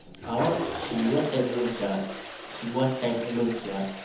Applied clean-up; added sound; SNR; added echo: none; Toilet flush; 9 dB; reverberation time 1.3 s.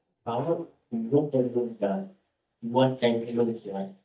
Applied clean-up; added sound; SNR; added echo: neural mask model DeepFilterNet 3.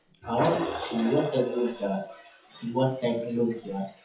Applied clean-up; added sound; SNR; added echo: classical method WPE with log-MMSE.